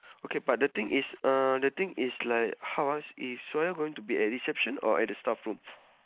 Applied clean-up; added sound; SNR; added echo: neural mask model Resemble Enhance denoiser.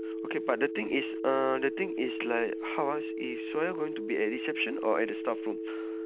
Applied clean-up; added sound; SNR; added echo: none; Telephone; 4 dB; none.